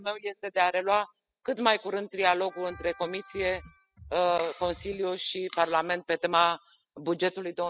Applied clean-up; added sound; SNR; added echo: classical method spectral subtraction.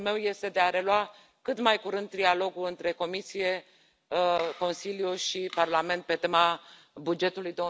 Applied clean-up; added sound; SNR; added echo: none; none; none; none.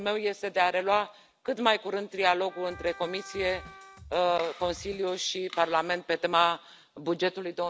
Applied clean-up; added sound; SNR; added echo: none; Wind instrument, woodwind instrument + Drum kit; 19 dB; none.